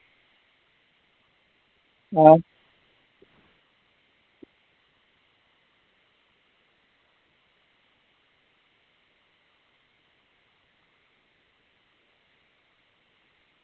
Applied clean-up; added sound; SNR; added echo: none; none; none; none.